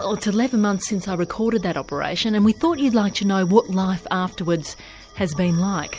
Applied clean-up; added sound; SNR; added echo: none; none; none; none.